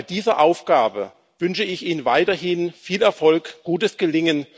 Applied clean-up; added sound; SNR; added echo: none; none; none; none.